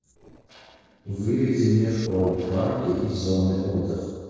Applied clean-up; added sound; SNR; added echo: neural separator model SepFormer DNS4.